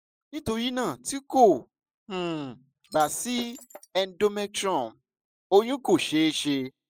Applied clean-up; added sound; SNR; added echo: classical method spectral subtraction.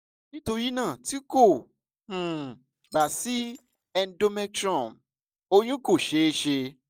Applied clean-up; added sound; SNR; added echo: neural mask model DeepFilterNet 3.